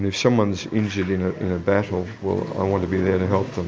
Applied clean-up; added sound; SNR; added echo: none; none; none; none.